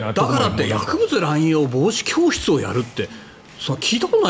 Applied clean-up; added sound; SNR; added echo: none; none; none; none.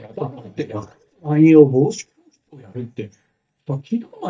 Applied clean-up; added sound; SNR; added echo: neural mask model DeepFilterNet 3.